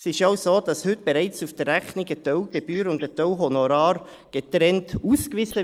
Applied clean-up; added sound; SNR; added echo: neural mask model Resemble Enhance denoiser.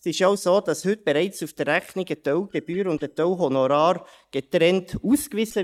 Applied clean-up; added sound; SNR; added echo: neural mask model DeepFilterNet 3.